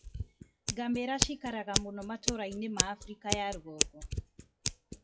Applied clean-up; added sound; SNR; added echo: classical method WPE with log-MMSE.